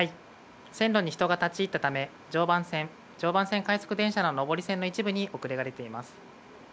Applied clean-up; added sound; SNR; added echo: none; none; none; none.